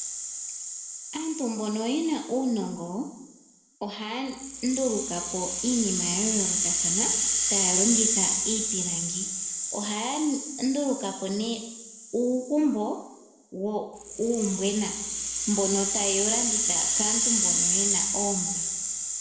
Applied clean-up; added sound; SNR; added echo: none; Rattle (instrument); -2 dB; reverberation time 1.0 s.